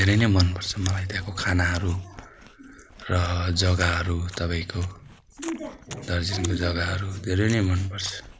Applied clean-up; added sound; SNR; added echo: none; Chewing, mastication; 19 dB; none.